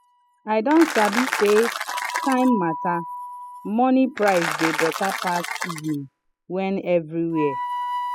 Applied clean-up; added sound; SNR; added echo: classical method spectral subtraction.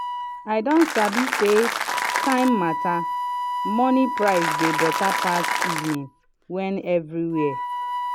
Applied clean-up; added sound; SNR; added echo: none; Wind instrument, woodwind instrument + Applause; 2 dB; none.